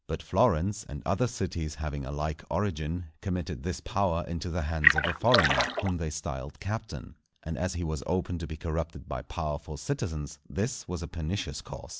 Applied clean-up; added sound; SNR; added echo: none; Splash, splatter; -4 dB; none.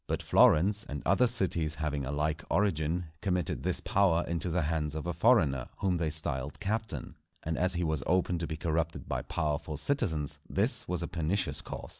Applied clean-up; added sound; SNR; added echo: none; none; none; none.